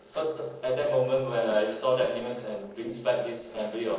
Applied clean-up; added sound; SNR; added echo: neural separator model SepFormer DNS4.